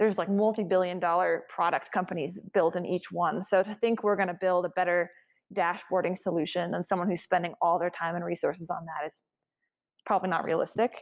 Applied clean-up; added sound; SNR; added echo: none; none; none; none.